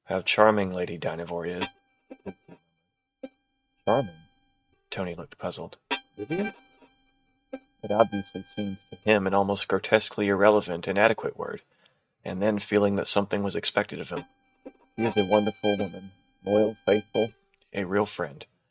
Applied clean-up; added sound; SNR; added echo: neural mask model RNNoise.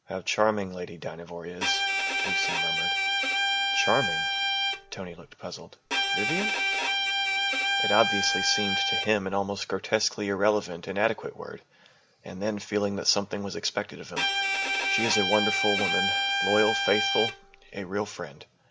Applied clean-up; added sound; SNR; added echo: none; Bowed string instrument; -3 dB; none.